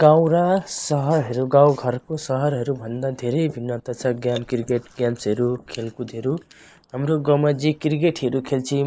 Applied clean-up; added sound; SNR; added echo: neural mask model Resemble Enhance denoiser.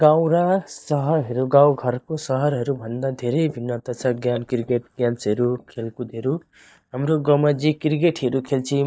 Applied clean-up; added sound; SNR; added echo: neural mask model DeepFilterNet 3.